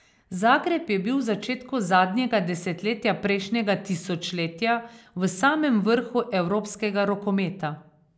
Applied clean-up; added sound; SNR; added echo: none; none; none; none.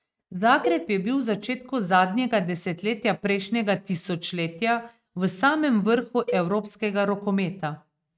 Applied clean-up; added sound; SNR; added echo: neural mask model RNNoise.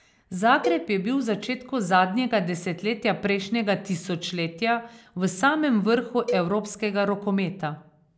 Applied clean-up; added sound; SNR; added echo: none; Cowbell; 11 dB; none.